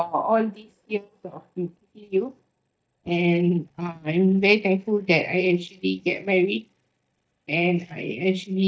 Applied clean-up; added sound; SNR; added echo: neural mask model DeepFilterNet 3.